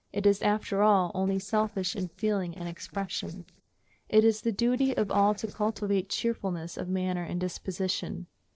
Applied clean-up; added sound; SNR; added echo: neural separator model SepFormer DNS4.